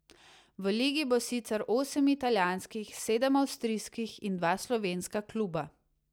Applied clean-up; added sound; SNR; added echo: none; none; none; none.